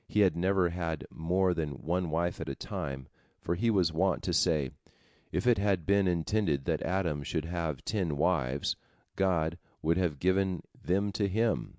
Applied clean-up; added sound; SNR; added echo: none; none; none; none.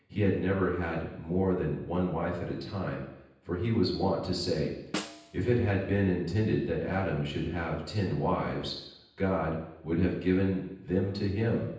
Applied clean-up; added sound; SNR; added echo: none; Snare drum; 14 dB; reverberation time 0.9 s.